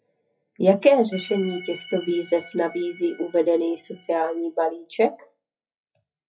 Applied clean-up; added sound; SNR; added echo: classical method WPE with log-MMSE.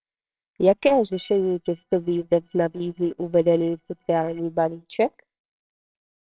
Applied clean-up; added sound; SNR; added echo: neural separator model SepFormer WHAMR!.